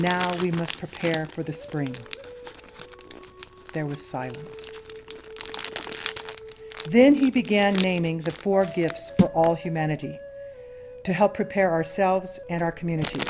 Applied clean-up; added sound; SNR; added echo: none; Crumpling, crinkling; 10 dB; none.